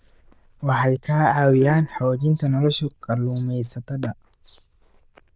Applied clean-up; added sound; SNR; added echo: neural diffusion model UNIVERSE++.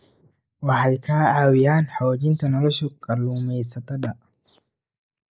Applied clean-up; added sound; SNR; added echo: neural mask model Resemble Enhance denoiser.